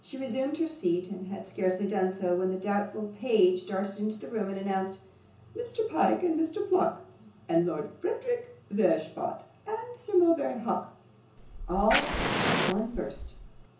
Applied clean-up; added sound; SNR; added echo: none; Fire; 1 dB; reverberation time 0.6 s.